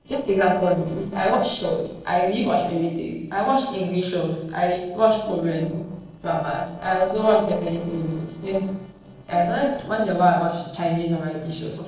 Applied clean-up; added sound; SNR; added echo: neural separator model SepFormer DNS4.